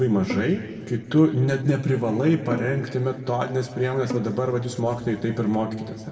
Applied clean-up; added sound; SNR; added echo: none; Bowed string instrument; 15 dB; reverberation time 1.9 s.